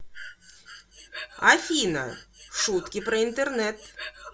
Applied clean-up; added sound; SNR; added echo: none; Breathing; 16 dB; reverberation time 0.2 s.